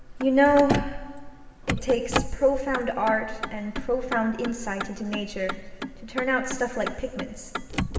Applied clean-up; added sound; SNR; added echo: none; Motor vehicle (road); 6 dB; reverberation time 1.7 s.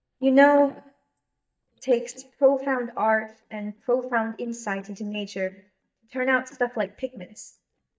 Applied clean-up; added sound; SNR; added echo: neural mask model DeepFilterNet 3.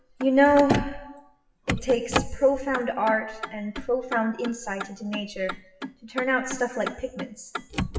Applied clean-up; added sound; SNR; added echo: classical method WPE with log-MMSE.